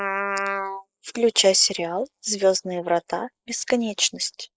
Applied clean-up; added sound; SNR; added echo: neural mask model Resemble Enhance denoiser.